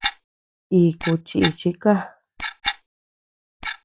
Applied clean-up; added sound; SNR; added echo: none; Clock; 7 dB; none.